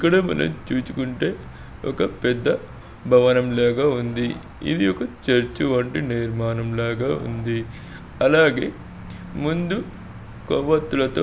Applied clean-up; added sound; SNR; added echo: none; none; none; none.